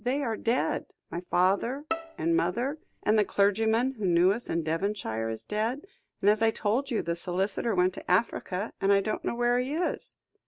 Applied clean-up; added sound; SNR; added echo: none; Bowed string instrument; 12 dB; none.